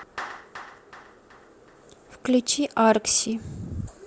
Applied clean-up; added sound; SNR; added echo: none; Clapping; 19 dB; none.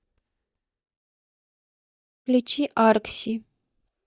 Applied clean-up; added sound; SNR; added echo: neural mask model DeepFilterNet 3.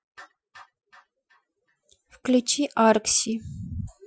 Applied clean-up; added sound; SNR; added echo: classical method Wiener filter.